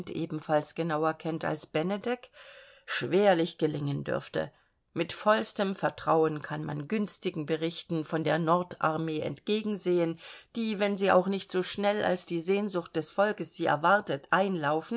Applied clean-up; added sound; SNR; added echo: none; none; none; none.